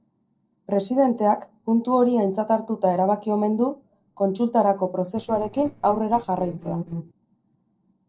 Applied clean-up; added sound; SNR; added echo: neural separator model SepFormer DNS4.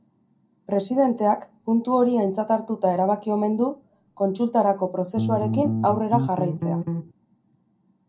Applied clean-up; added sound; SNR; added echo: none; Bass guitar; 2 dB; reverberation time 0.2 s.